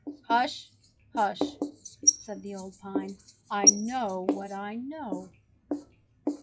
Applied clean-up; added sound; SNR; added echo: classical method log-MMSE.